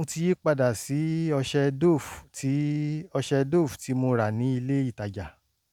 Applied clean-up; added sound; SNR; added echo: none; none; none; none.